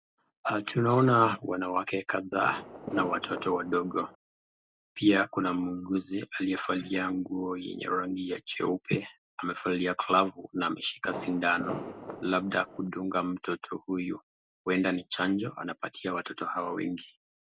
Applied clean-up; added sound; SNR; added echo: none; Fireworks; 10 dB; none.